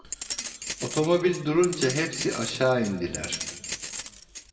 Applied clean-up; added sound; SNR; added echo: none; Keys jangling; 8 dB; reverberation time 1.4 s.